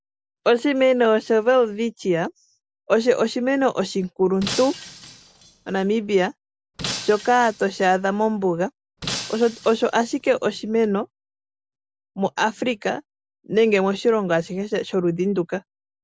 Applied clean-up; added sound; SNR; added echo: none; Shatter; 13 dB; none.